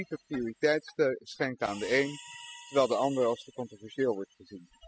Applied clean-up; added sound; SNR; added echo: classical method spectral subtraction.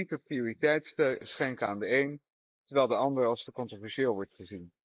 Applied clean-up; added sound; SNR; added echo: neural mask model Resemble Enhance denoiser.